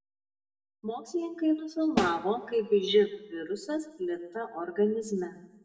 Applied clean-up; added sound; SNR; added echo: none; Snare drum; 7 dB; reverberation time 0.6 s.